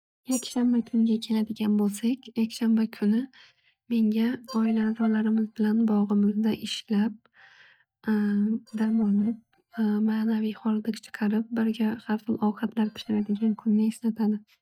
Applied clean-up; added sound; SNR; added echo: neural mask model DeepFilterNet 3.